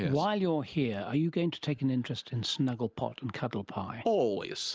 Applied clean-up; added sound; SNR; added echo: none; none; none; none.